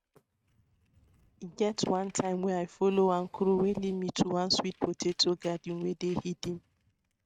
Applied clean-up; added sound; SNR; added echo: neural mask model RNNoise.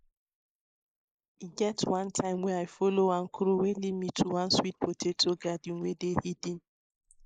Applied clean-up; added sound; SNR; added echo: neural mask model Resemble Enhance denoiser.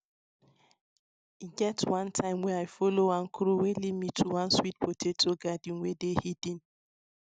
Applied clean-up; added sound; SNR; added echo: none; none; none; none.